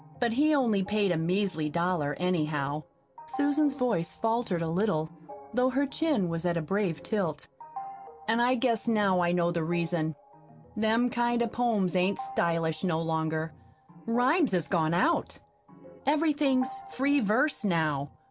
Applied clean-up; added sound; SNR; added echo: none; Organ; 19 dB; none.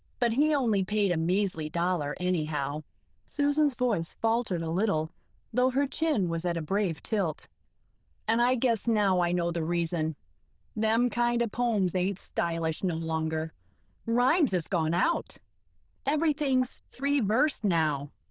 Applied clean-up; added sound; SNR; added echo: neural diffusion model UNIVERSE++.